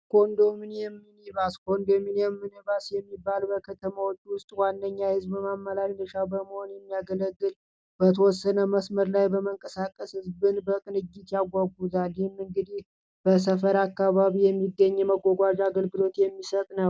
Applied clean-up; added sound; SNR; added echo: none; none; none; none.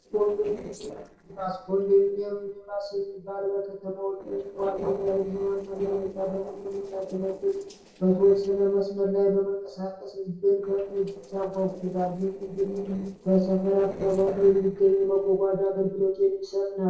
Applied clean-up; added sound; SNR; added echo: neural separator model SepFormer DNS4.